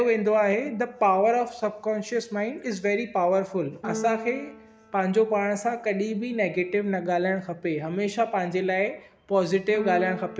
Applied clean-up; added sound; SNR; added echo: none; Keyboard (musical); 16 dB; none.